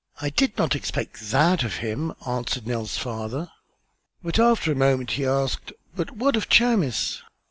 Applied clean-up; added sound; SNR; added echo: none; none; none; none.